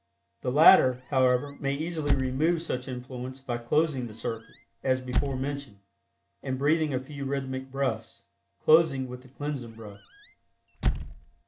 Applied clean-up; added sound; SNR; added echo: none; Squeak / Slam; 5 dB; none.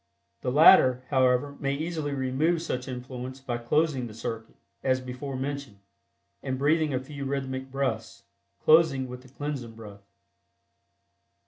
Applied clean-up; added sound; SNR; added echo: none; none; none; none.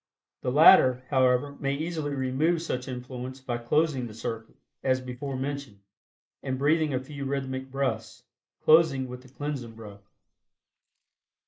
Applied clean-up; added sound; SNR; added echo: neural mask model Resemble Enhance denoiser.